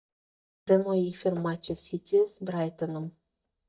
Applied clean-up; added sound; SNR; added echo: neural mask model DeepFilterNet 3.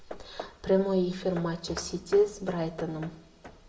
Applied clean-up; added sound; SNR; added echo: none; Hammer / Wood; 17 dB; reverberation time 0.7 s.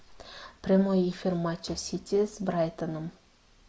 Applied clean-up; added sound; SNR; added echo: none; none; none; none.